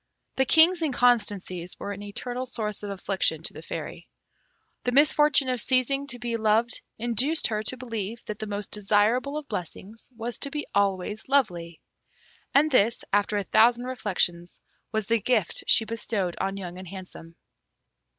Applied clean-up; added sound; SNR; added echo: none; none; none; none.